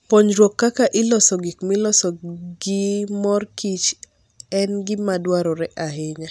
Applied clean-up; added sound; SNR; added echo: none; none; none; none.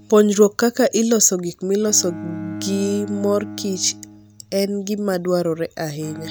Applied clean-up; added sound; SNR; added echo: none; Bowed string instrument; 15 dB; none.